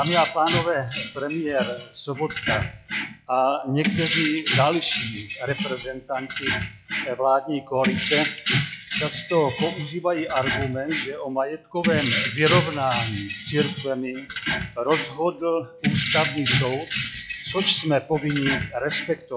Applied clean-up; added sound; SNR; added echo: classical method log-MMSE.